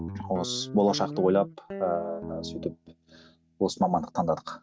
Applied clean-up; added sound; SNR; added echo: neural mask model RNNoise.